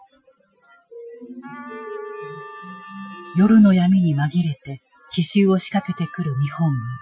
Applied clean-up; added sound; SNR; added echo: classical method Wiener filter.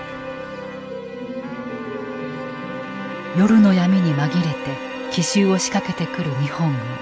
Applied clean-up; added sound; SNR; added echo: none; Trumpet; 16 dB; none.